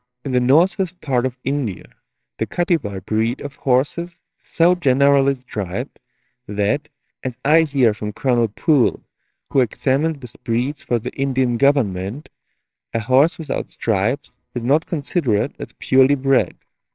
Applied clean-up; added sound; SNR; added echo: neural separator model SepFormer WHAMR!.